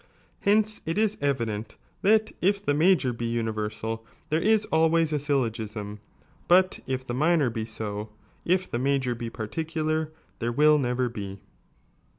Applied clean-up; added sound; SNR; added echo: none; none; none; none.